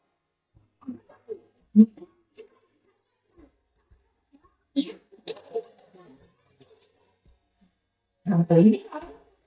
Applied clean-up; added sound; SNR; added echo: neural mask model DeepFilterNet 3.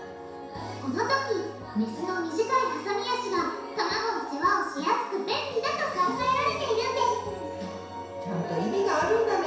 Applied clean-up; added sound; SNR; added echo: none; Organ; 15 dB; reverberation time 0.7 s.